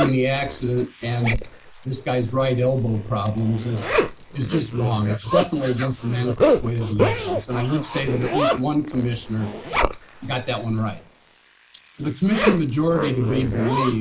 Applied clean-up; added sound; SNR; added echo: neural mask model Resemble Enhance denoiser.